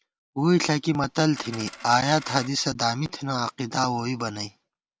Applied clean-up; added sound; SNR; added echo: none; Coin (dropping); 15 dB; none.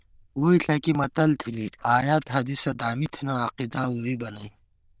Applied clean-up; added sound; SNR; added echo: neural diffusion model UNIVERSE++.